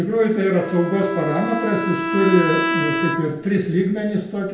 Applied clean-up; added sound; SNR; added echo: none; Bowed string instrument; 5 dB; reverberation time 0.5 s.